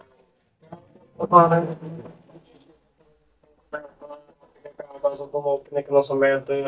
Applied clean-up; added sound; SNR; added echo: neural mask model DeepFilterNet 3.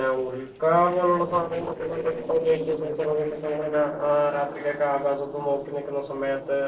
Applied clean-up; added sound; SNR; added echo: neural separator model SepFormer DNS4.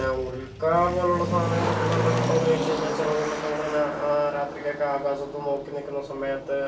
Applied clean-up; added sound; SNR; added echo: none; Motor vehicle (road); 5 dB; reverberation time 0.3 s.